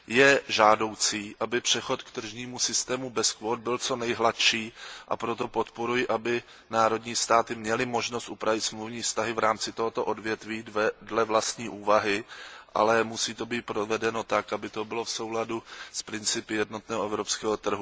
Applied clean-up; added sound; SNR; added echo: none; none; none; none.